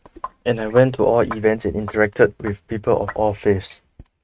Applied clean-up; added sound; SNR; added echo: neural mask model RNNoise.